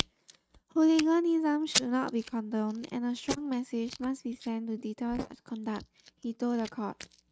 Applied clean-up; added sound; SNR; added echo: neural mask model RNNoise.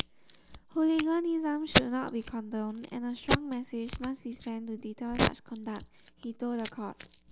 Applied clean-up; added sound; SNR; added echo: none; Packing tape, duct tape; 0 dB; none.